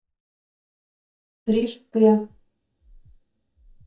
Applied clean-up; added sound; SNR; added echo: neural mask model DeepFilterNet 3.